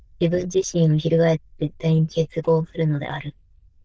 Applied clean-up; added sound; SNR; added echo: neural diffusion model UNIVERSE++.